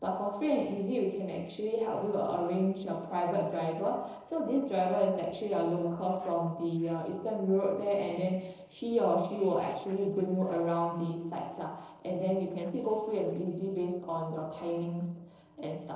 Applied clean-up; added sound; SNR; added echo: neural separator model SepFormer DNS4.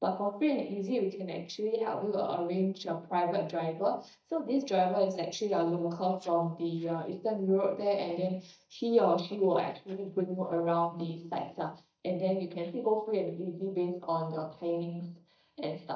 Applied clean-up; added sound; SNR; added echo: neural mask model DeepFilterNet 3.